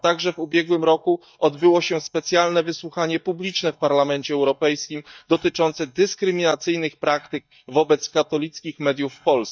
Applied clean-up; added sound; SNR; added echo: neural mask model DeepFilterNet 3.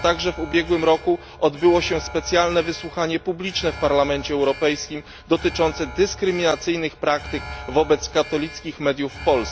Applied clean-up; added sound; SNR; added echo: none; Alarm; 14 dB; none.